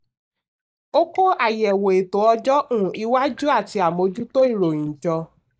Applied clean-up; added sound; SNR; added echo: neural mask model DeepFilterNet 3.